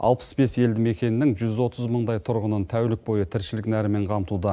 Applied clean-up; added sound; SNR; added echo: none; none; none; none.